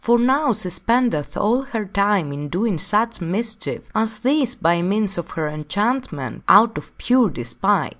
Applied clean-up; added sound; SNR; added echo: none; none; none; none.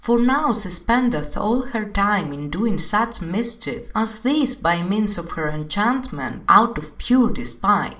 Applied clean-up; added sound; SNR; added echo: none; none; none; reverberation time 0.4 s.